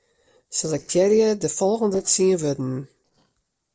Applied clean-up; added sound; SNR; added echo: neural separator model SepFormer DNS4.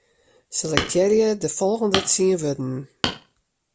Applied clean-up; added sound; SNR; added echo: none; Hammer; 8 dB; none.